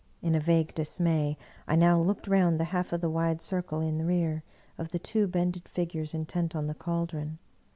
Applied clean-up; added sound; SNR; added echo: none; none; none; none.